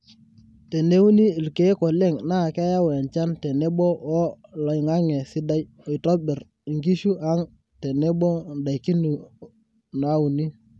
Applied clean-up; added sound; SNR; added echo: none; none; none; none.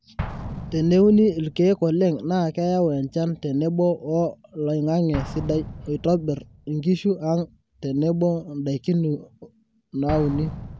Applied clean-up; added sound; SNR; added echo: none; Explosion; 15 dB; none.